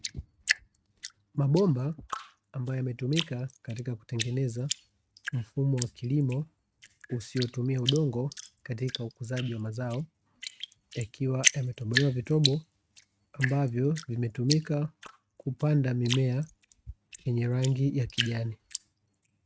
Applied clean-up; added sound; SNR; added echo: neural mask model RNNoise.